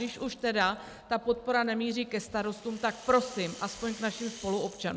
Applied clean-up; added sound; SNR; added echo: none; Rattle; 19 dB; none.